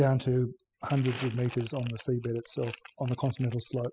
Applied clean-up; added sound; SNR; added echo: classical method spectral subtraction.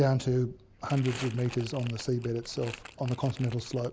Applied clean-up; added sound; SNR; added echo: none; Crumpling, crinkling; 17 dB; none.